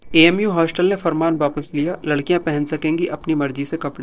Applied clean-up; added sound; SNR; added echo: neural separator model SepFormer DNS4.